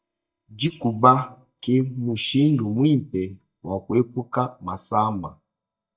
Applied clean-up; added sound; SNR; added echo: neural mask model DeepFilterNet 3.